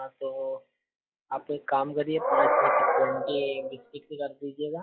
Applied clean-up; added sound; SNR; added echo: classical method log-MMSE.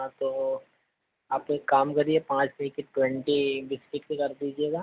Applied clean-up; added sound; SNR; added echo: none; none; none; none.